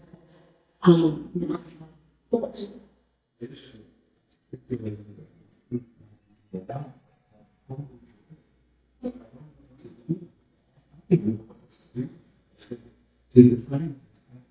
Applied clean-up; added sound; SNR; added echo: neural mask model DeepFilterNet 3.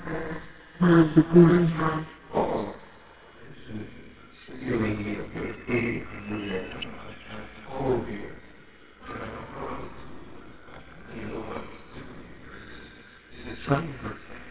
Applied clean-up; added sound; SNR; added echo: neural separator model SepFormer WHAMR!.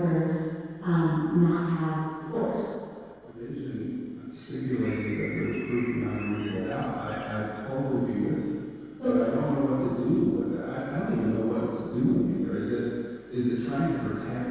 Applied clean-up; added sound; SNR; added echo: neural separator model SepFormer DNS4.